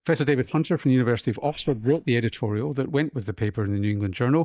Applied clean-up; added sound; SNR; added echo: neural mask model DeepFilterNet 3.